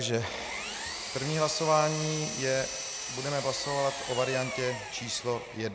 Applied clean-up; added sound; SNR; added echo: none; Power tool; 7 dB; none.